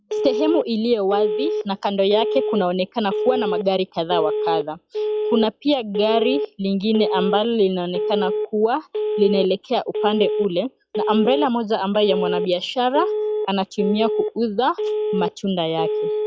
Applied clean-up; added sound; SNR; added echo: classical method log-MMSE.